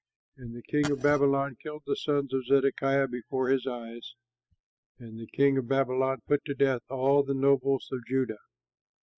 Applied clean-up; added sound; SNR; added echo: classical method spectral subtraction.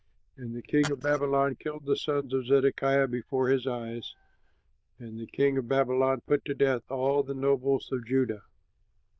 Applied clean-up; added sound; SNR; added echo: neural diffusion model UNIVERSE++.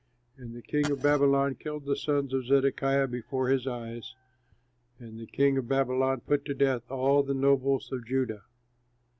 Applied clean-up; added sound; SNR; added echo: none; Glass; 12 dB; none.